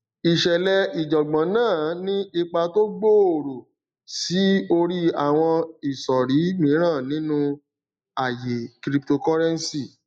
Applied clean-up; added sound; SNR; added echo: neural mask model Resemble Enhance denoiser.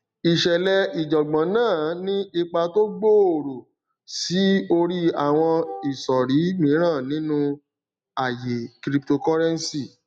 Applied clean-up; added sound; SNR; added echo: none; Wind instrument, woodwind instrument; 17 dB; none.